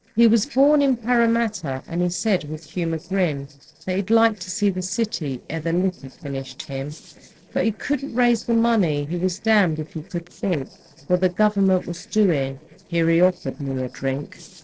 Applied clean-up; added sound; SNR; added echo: neural separator model SepFormer DNS4.